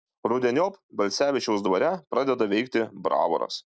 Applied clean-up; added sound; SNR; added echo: none; none; none; none.